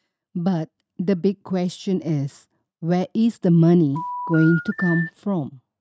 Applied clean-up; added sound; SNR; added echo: neural mask model RNNoise.